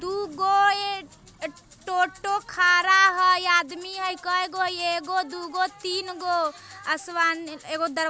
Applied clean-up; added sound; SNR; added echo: none; none; none; none.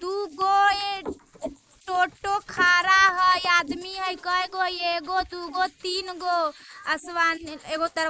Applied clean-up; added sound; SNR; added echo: neural mask model Resemble Enhance denoiser.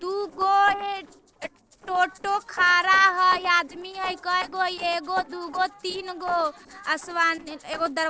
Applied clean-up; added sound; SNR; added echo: neural separator model SepFormer DNS4.